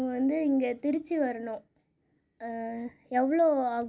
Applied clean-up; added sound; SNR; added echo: none; none; none; none.